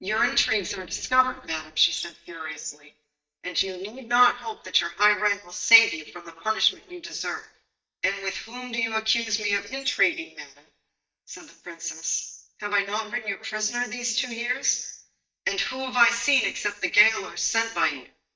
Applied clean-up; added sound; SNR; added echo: neural mask model DeepFilterNet 3.